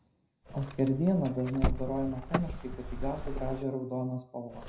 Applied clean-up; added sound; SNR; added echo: none; Car; 4 dB; reverberation time 0.5 s.